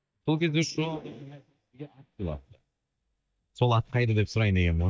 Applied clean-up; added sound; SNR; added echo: neural mask model DeepFilterNet 3.